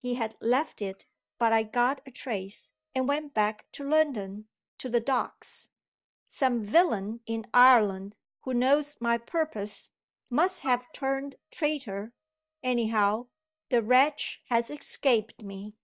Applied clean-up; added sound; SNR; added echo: neural mask model DeepFilterNet 3.